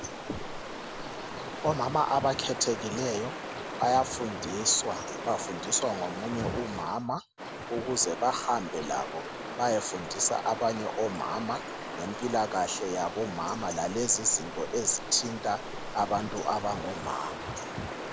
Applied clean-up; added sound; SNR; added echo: none; Stream; 7 dB; none.